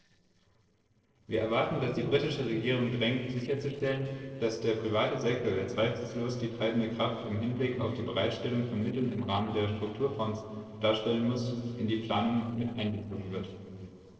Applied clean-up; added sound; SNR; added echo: neural separator model SepFormer DNS4.